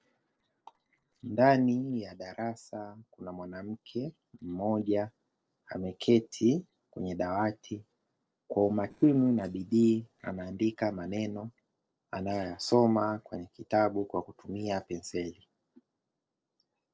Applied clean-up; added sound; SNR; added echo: neural separator model SepFormer DNS4.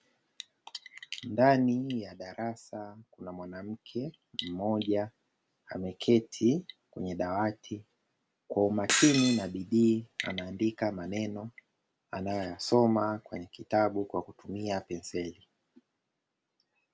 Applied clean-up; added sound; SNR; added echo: none; Shatter; 3 dB; none.